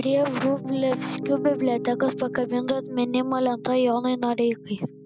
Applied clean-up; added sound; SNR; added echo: none; Piano; 10 dB; none.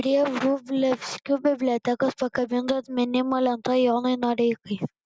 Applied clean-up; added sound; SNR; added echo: none; none; none; none.